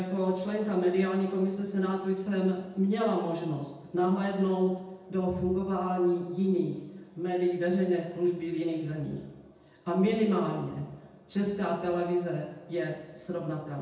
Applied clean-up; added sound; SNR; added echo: none; none; none; reverberation time 0.8 s.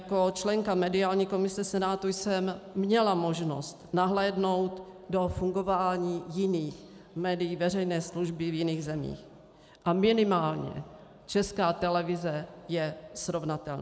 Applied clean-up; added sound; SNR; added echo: none; none; none; none.